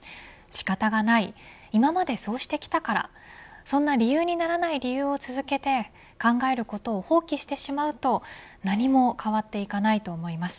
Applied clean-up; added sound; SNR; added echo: none; none; none; none.